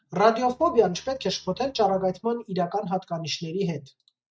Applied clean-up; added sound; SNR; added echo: neural mask model RNNoise.